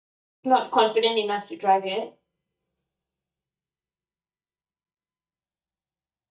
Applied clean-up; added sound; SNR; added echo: neural mask model DeepFilterNet 3.